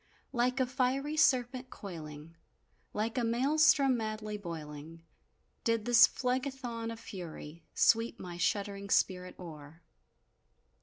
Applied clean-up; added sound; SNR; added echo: none; none; none; none.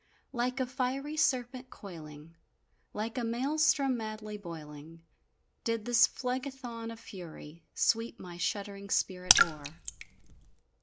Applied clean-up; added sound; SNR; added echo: none; Raindrop / Splash, splatter; -4 dB; none.